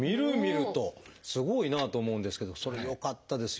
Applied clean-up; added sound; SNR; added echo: none; Clock; 17 dB; none.